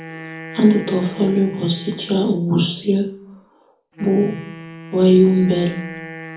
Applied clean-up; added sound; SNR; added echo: none; Wind instrument, woodwind instrument; 17 dB; reverberation time 0.4 s.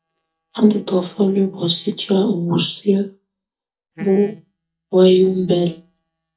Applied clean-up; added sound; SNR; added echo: neural mask model DeepFilterNet 3.